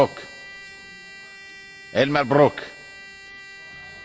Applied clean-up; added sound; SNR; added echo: none; Trumpet; 17 dB; none.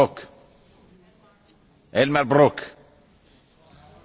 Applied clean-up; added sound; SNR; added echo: none; none; none; none.